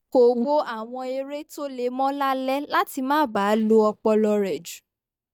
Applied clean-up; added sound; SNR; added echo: neural mask model DeepFilterNet 3.